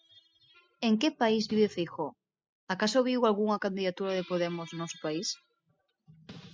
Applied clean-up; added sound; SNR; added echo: classical method spectral subtraction.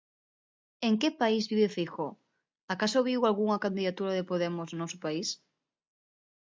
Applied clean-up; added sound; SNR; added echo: none; none; none; none.